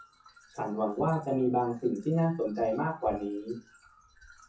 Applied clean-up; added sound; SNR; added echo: classical method WPE with log-MMSE.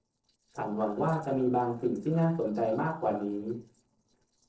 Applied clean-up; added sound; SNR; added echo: neural separator model SepFormer DNS4.